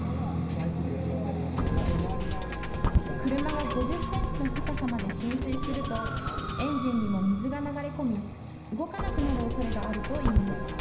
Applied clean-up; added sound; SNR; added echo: none; Musical instrument; 0 dB; reverberation time 0.9 s.